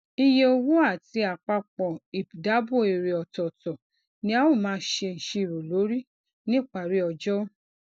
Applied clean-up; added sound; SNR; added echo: none; none; none; none.